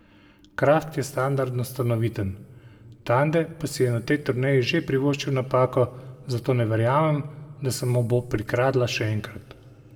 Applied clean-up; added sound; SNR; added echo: none; none; none; reverberation time 1.6 s.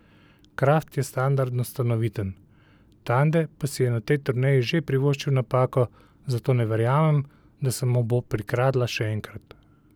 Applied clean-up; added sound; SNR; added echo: none; none; none; none.